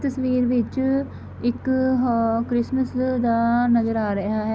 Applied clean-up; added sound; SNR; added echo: none; none; none; none.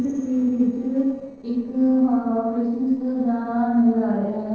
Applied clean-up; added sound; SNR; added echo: neural separator model SepFormer DNS4.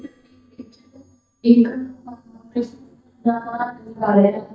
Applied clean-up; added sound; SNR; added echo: neural mask model DeepFilterNet 3.